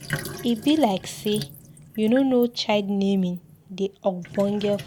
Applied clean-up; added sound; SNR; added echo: none; Sink (filling or washing); 14 dB; none.